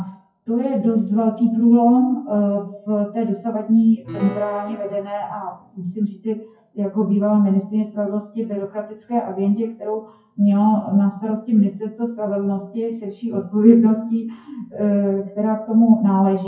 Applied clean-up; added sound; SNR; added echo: classical method WPE with log-MMSE.